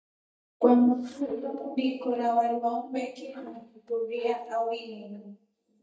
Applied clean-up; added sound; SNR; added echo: neural mask model DeepFilterNet 3.